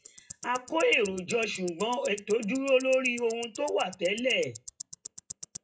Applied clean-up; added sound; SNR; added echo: classical method WPE with log-MMSE.